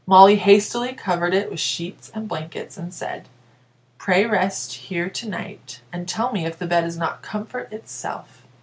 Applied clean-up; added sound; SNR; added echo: none; none; none; none.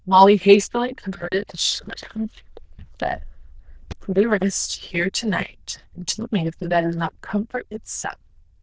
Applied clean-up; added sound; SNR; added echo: neural diffusion model UNIVERSE++.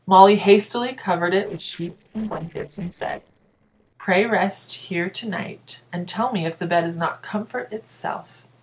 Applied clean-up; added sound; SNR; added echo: neural separator model SepFormer DNS4.